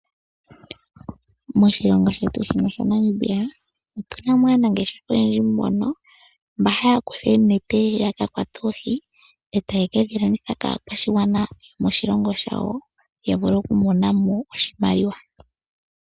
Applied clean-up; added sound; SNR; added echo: none; none; none; none.